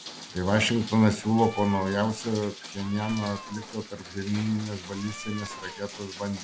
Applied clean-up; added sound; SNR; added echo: none; Meow + Rain; 14 dB; none.